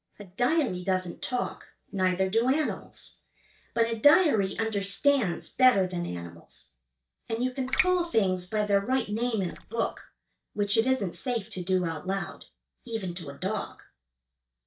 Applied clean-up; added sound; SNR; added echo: neural mask model DeepFilterNet 3.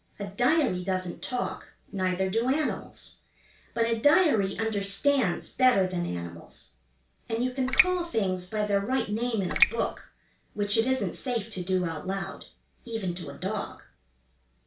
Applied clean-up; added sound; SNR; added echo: none; Raindrop; 0 dB; reverberation time 0.3 s.